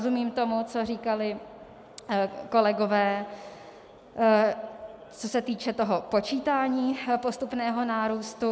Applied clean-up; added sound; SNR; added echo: none; none; none; none.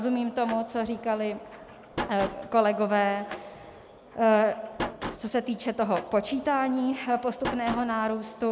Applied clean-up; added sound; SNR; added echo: none; Slam; 12 dB; none.